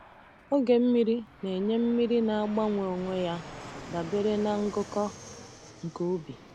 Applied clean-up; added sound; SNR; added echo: none; Fixed-wing aircraft, airplane; 16 dB; none.